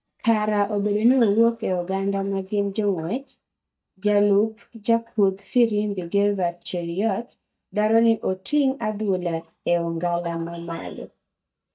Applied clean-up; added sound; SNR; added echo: neural mask model DeepFilterNet 3.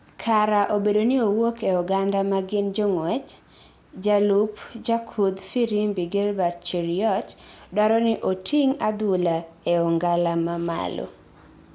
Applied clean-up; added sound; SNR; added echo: none; none; none; none.